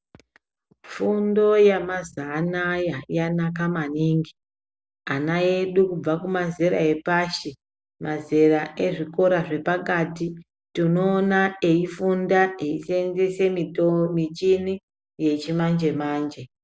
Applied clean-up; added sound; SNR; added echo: none; none; none; none.